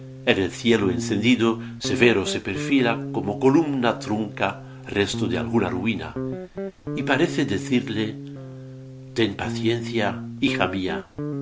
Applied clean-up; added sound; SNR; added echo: none; Guitar; 8 dB; none.